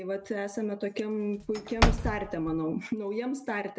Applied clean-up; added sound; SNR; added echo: none; Slam / Wood; -1 dB; none.